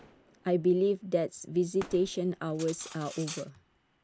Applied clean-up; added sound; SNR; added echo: none; Fireworks + Cutlery, silverware; 18 dB; none.